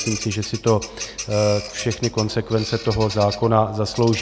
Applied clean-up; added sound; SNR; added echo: none; Bird vocalization, bird call, bird song; 12 dB; none.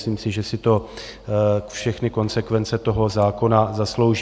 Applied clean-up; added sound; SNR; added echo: none; none; none; none.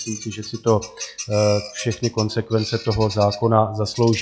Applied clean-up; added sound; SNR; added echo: classical method log-MMSE.